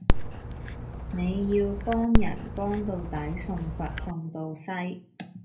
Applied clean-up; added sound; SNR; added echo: none; Dog; -4 dB; reverberation time 0.3 s.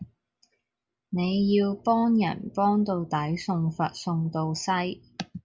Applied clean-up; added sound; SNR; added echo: none; none; none; none.